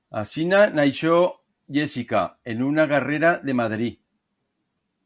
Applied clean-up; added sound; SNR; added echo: none; none; none; none.